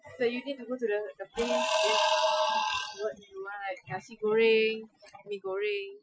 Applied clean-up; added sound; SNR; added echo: classical method Wiener filter.